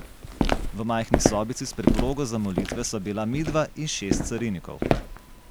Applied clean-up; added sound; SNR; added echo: none; Walk, footsteps; -2 dB; none.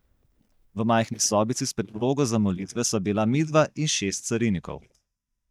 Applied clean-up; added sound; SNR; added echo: neural mask model DeepFilterNet 3.